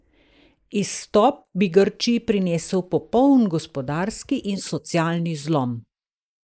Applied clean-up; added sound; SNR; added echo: neural mask model Resemble Enhance denoiser.